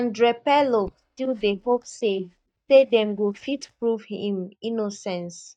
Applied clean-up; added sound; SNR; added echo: neural mask model DeepFilterNet 3.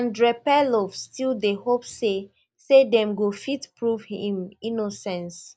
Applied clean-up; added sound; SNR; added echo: none; none; none; none.